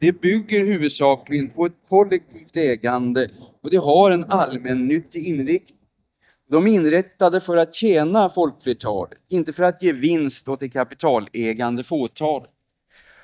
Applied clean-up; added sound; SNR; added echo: neural mask model DeepFilterNet 3.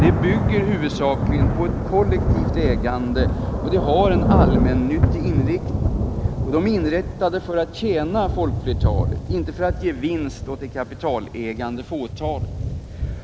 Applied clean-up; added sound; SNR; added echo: none; Thunder / Rain; -2 dB; none.